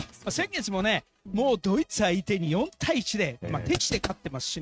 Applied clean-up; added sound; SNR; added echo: neural mask model RNNoise.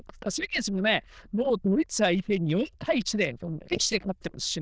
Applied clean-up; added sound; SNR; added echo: neural diffusion model UNIVERSE++.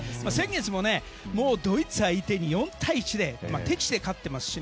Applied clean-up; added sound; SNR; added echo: none; none; none; none.